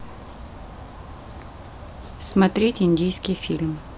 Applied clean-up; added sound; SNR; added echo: none; none; none; none.